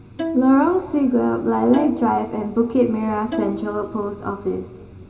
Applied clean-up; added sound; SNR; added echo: none; Bowed string instrument; 11 dB; reverberation time 2.7 s.